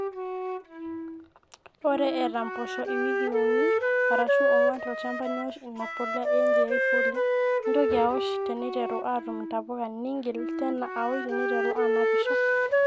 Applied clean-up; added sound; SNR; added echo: none; Wind instrument, woodwind instrument; -5 dB; none.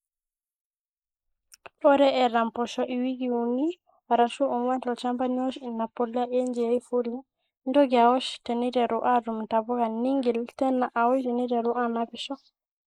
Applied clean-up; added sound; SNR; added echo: neural mask model Resemble Enhance denoiser.